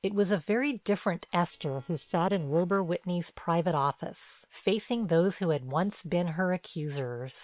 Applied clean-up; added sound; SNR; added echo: neural separator model SepFormer WHAM!.